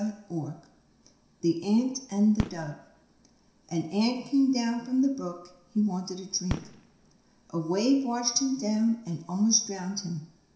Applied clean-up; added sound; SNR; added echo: none; Fireworks; 14 dB; reverberation time 0.7 s.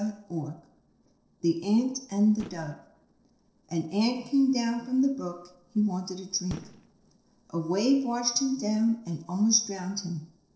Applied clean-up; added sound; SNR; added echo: neural separator model SepFormer DNS4.